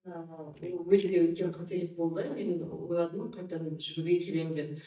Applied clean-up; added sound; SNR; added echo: neural mask model DeepFilterNet 3.